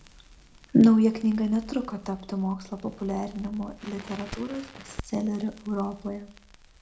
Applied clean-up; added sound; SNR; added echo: none; Crackle; 19 dB; reverberation time 0.3 s.